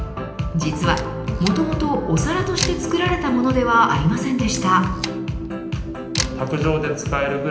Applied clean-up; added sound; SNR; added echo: none; Camera; 15 dB; reverberation time 0.8 s.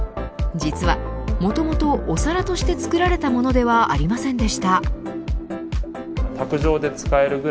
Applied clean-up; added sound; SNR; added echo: none; none; none; none.